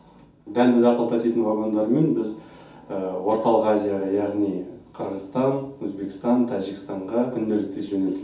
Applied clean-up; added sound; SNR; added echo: none; none; none; reverberation time 0.6 s.